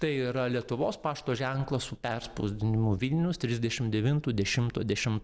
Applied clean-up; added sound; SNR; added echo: none; none; none; none.